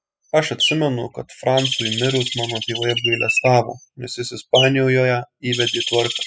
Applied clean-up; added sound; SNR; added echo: classical method spectral subtraction.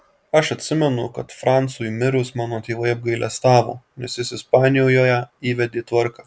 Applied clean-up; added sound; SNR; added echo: none; none; none; none.